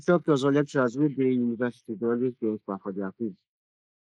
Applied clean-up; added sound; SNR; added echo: neural mask model Resemble Enhance denoiser.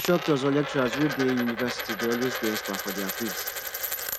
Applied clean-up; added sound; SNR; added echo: none; Coin (dropping); 5 dB; none.